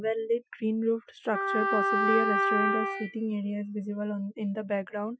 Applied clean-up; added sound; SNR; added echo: classical method Wiener filter.